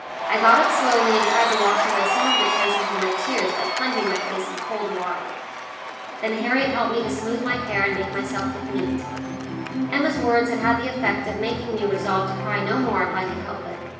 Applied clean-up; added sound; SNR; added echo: none; Cheering; 2 dB; reverberation time 0.9 s.